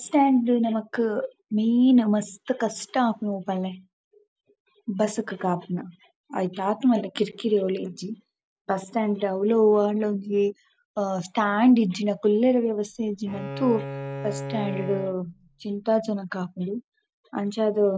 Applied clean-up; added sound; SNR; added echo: none; Bowed string instrument; 10 dB; none.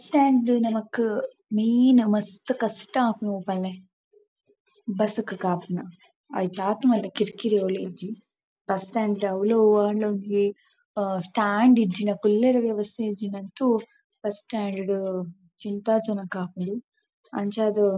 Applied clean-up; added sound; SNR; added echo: none; none; none; none.